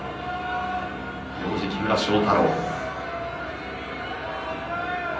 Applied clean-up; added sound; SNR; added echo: none; Piano; 15 dB; reverberation time 0.6 s.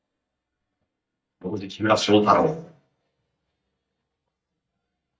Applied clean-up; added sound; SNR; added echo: neural mask model DeepFilterNet 3.